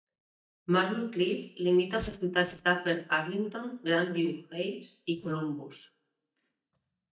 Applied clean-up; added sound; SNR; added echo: neural mask model DeepFilterNet 3.